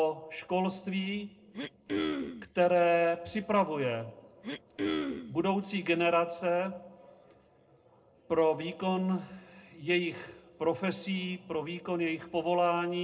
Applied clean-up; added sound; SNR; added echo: neural separator model SepFormer DNS4.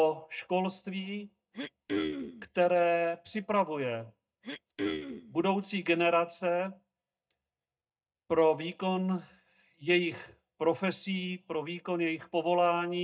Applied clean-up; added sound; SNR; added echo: neural mask model DeepFilterNet 3.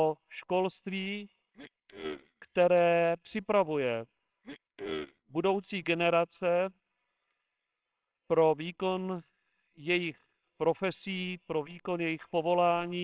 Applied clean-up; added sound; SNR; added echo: neural separator model SepFormer WHAMR!.